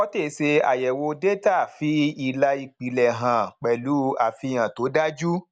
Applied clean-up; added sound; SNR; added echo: none; none; none; none.